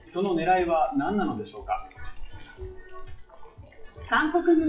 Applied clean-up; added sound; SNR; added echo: classical method WPE with log-MMSE.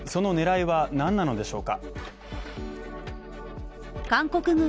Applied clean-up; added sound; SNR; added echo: none; none; none; none.